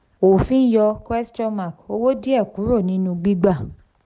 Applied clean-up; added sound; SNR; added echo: none; none; none; none.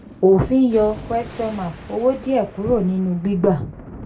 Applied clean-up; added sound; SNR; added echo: none; Thunder; 18 dB; reverberation time 0.2 s.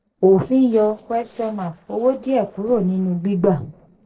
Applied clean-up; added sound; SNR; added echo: neural separator model SepFormer DNS4.